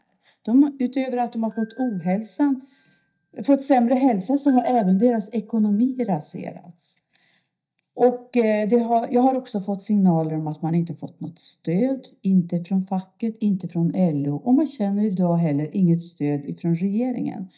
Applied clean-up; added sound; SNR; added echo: neural mask model DeepFilterNet 3.